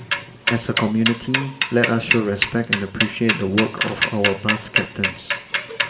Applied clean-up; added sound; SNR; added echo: none; Mechanisms / Bicycle; 1 dB; reverberation time 0.8 s.